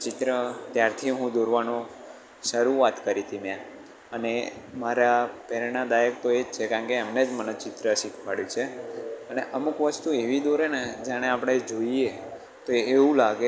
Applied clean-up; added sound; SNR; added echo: none; none; none; none.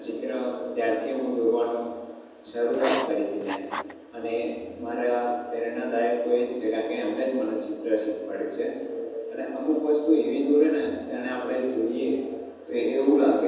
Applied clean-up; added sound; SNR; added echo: none; Writing; 9 dB; reverberation time 1.1 s.